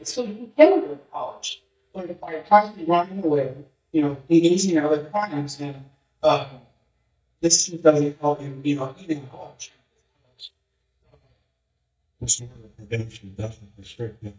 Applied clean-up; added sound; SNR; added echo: neural mask model DeepFilterNet 3.